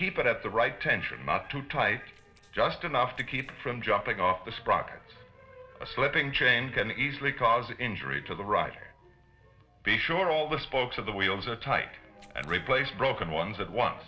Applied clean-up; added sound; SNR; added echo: neural separator model SepFormer DNS4.